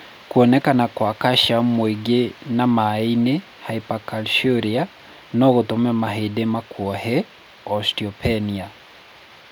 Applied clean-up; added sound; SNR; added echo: none; none; none; none.